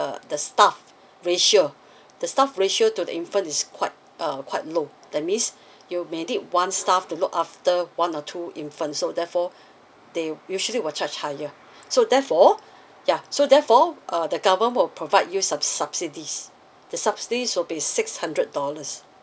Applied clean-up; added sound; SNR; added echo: none; none; none; none.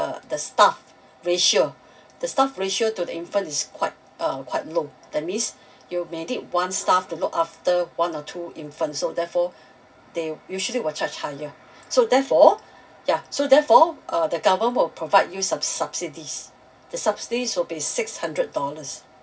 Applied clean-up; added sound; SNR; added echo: none; none; none; reverberation time 0.4 s.